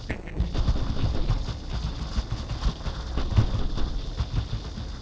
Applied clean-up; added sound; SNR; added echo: neural separator model SepFormer DNS4.